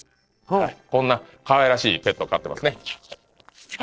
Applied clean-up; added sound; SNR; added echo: neural separator model SepFormer DNS4.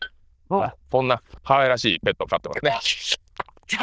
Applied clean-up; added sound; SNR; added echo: neural diffusion model UNIVERSE++.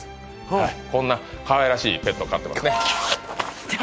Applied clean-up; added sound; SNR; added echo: none; none; none; none.